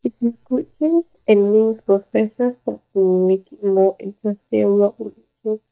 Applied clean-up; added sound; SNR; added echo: neural mask model DeepFilterNet 3.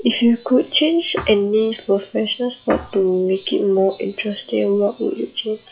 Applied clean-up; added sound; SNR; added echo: classical method WPE with log-MMSE.